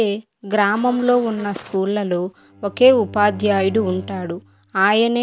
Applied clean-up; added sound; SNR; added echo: none; Bowed string instrument + Buzz; 18 dB; none.